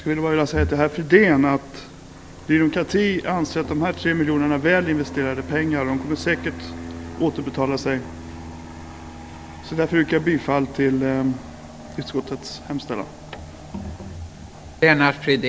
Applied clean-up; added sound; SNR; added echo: none; Fixed-wing aircraft, airplane; 16 dB; none.